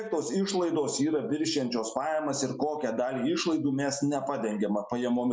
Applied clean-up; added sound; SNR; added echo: none; none; none; none.